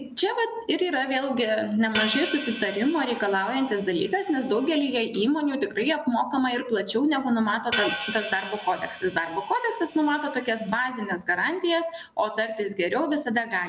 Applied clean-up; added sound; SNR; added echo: none; Hi-hat; 6 dB; none.